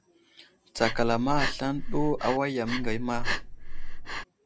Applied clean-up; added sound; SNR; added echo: none; Breathing; -1 dB; none.